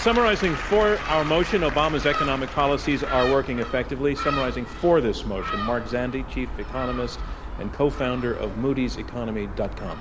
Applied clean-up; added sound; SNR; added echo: none; Gull, seagull; 8 dB; none.